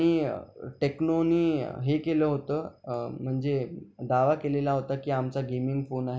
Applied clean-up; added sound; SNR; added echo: none; none; none; none.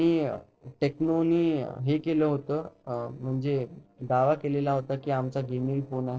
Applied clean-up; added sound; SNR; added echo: neural separator model SepFormer DNS4.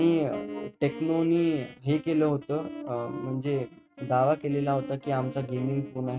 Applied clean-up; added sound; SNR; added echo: neural mask model RNNoise.